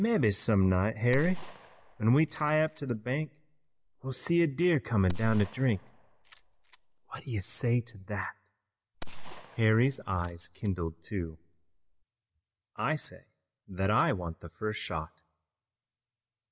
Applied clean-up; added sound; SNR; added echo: none; Gunshot, gunfire; 10 dB; none.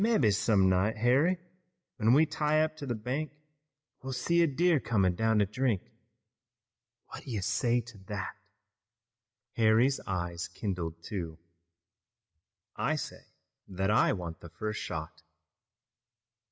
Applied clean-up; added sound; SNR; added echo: none; none; none; none.